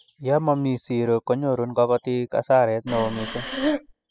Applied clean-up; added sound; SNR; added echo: classical method spectral subtraction.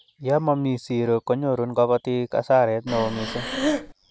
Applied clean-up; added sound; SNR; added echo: none; Breathing; 4 dB; none.